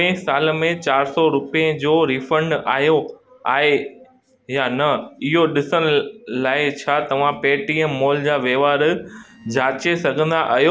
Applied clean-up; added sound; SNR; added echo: neural separator model SepFormer DNS4.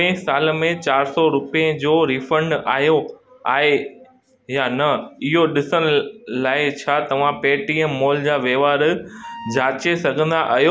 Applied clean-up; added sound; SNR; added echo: none; Wind instrument, woodwind instrument; 17 dB; none.